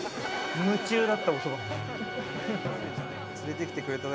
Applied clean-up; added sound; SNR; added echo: none; none; none; none.